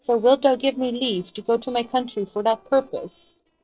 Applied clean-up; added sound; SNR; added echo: neural separator model SepFormer DNS4.